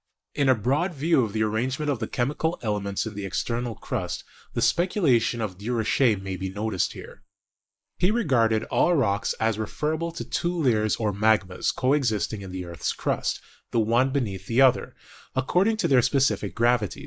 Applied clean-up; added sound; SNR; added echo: neural mask model Resemble Enhance denoiser.